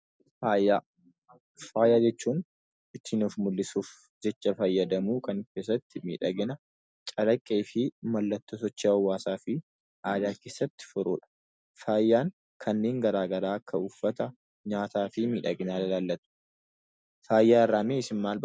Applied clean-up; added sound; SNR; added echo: none; none; none; none.